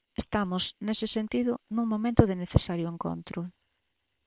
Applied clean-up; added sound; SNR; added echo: neural separator model SepFormer WHAM!.